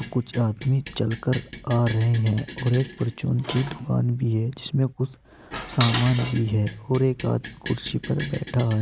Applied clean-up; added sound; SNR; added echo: none; Dishes, pots, and pans; 11 dB; none.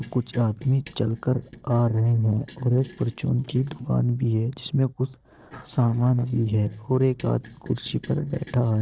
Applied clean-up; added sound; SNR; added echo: neural separator model SepFormer DNS4.